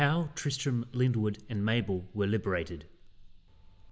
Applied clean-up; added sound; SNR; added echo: none; none; none; none.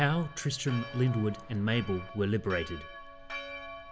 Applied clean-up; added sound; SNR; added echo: none; Church bell; 13 dB; none.